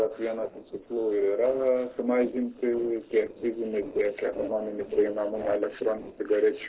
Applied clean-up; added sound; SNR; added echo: neural separator model SepFormer DNS4.